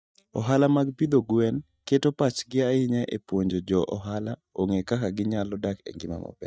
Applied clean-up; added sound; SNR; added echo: neural mask model DeepFilterNet 3.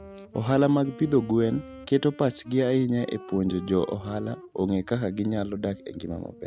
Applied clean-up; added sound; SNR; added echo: none; Wind instrument, woodwind instrument; 19 dB; none.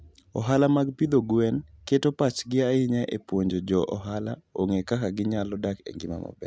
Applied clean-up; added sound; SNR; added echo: none; none; none; none.